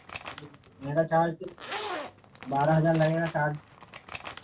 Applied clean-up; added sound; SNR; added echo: none; Zipper (clothing); 13 dB; reverberation time 0.1 s.